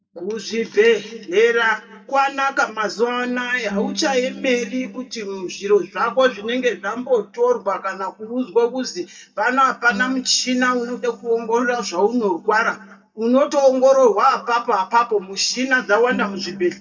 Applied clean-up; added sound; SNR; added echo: neural mask model DeepFilterNet 3.